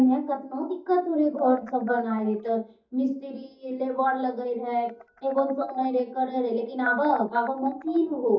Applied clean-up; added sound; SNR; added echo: neural mask model DeepFilterNet 3.